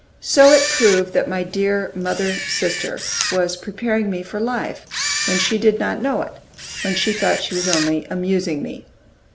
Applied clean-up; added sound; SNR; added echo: none; Camera; 6 dB; none.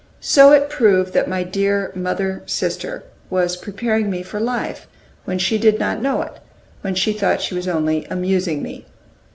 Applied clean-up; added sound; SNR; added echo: none; none; none; none.